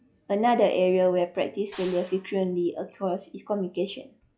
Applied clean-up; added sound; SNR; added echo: classical method log-MMSE.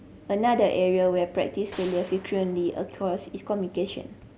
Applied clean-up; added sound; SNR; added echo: none; Gunshot, gunfire; 19 dB; none.